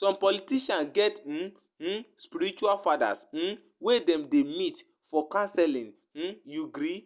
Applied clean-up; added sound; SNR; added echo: none; none; none; none.